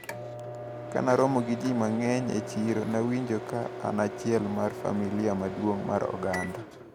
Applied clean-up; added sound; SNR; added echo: none; Microwave oven; 9 dB; none.